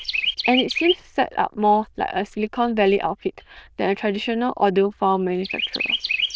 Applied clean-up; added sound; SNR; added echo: neural diffusion model UNIVERSE++.